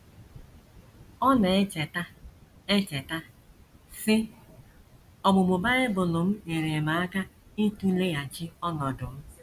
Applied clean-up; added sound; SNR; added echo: none; none; none; none.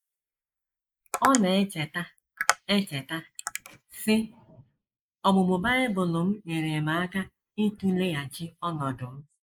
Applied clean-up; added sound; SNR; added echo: neural mask model Resemble Enhance denoiser.